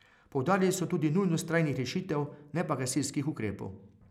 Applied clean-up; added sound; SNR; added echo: none; none; none; none.